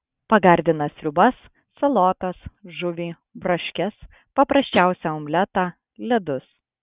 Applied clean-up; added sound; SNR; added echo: none; Hi-hat; 10 dB; none.